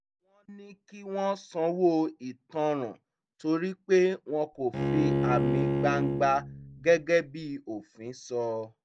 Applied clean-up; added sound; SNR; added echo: none; Bowed string instrument; 0 dB; none.